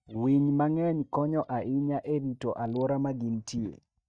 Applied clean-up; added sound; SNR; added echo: neural mask model DeepFilterNet 3.